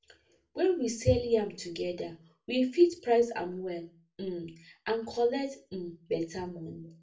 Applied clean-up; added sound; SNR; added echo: none; none; none; reverberation time 0.3 s.